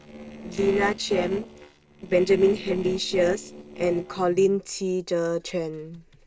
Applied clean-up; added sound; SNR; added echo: neural separator model SepFormer DNS4.